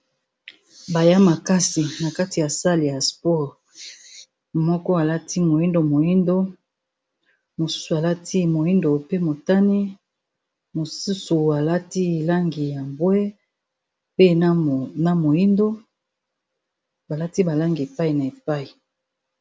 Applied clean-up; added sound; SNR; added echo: none; none; none; none.